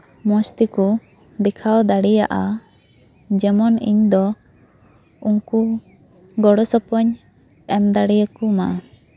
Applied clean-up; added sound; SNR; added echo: none; none; none; none.